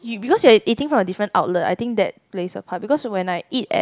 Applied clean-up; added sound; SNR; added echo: none; none; none; none.